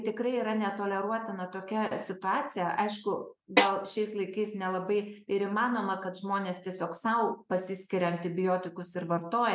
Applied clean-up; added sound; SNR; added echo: none; Snare drum; 0 dB; none.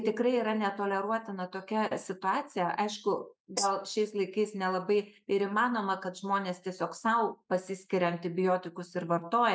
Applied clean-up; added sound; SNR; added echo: neural mask model DeepFilterNet 3.